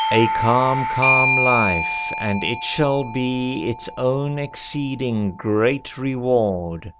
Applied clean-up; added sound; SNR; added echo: none; Doorbell; 4 dB; none.